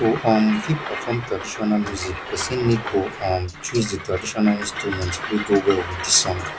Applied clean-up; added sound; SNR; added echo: none; Train; 10 dB; none.